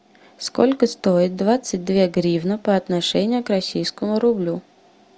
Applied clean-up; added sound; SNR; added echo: none; none; none; none.